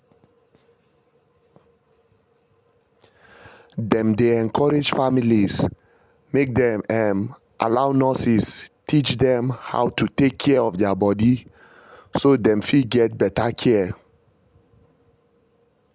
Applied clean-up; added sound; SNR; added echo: none; none; none; none.